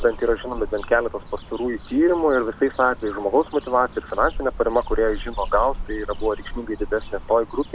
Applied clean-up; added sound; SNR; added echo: none; Cricket / Bird; 10 dB; none.